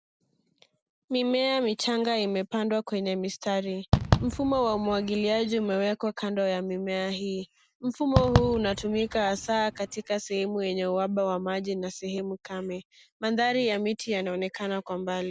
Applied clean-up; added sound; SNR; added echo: none; Fireworks; 1 dB; none.